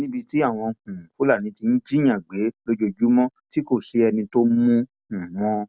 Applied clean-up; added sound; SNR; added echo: none; none; none; none.